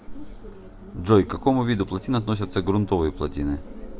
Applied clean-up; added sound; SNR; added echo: none; none; none; none.